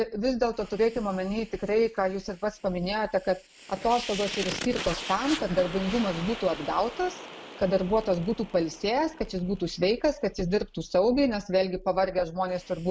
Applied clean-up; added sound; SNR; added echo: none; Fire; 14 dB; none.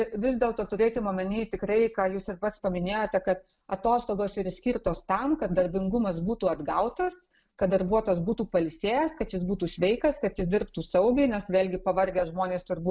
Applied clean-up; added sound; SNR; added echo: none; none; none; none.